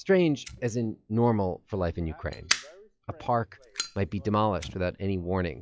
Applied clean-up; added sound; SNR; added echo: classical method log-MMSE.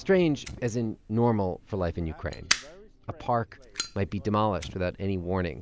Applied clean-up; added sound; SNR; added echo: none; Fire; 11 dB; none.